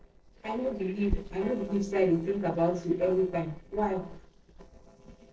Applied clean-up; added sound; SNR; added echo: neural separator model SepFormer DNS4.